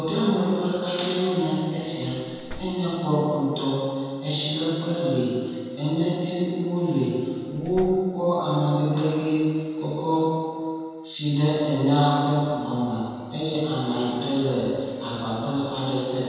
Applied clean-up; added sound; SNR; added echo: none; Slam; 16 dB; reverberation time 2.1 s.